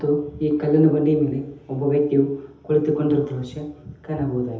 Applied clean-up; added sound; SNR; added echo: none; none; none; reverberation time 0.8 s.